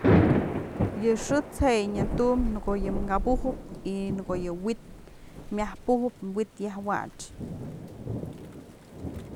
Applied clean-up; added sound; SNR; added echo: none; Thunder / Rain; 0 dB; none.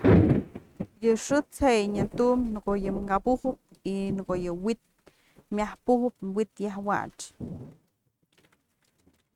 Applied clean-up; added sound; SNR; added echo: neural mask model RNNoise.